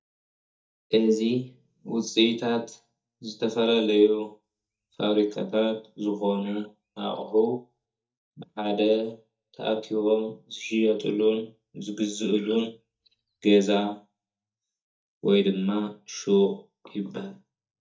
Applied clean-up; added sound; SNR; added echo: neural mask model DeepFilterNet 3.